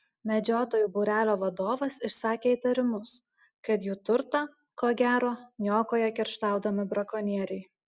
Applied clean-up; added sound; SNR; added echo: none; none; none; none.